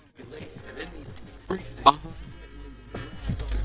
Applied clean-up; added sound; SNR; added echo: neural mask model DeepFilterNet 3.